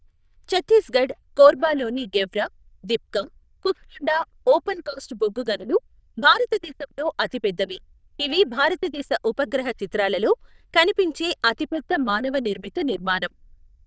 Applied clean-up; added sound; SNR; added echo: neural diffusion model UNIVERSE++.